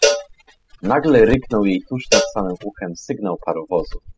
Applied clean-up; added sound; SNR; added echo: classical method spectral subtraction.